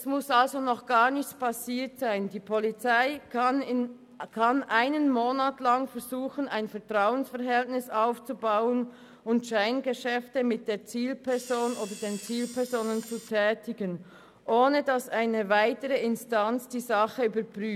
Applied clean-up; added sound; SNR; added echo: none; Camera; 18 dB; none.